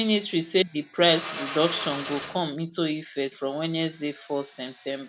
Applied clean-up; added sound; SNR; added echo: none; Drill; 14 dB; none.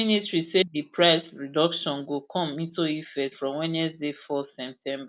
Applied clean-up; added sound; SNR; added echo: none; none; none; none.